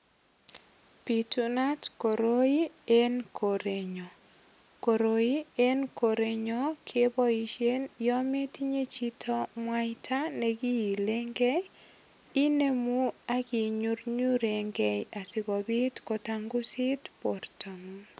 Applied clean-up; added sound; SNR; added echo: none; none; none; none.